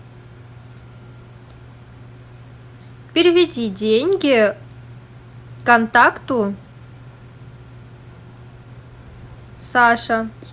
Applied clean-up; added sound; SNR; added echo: none; none; none; none.